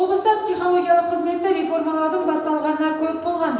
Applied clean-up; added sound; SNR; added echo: none; none; none; reverberation time 1.0 s.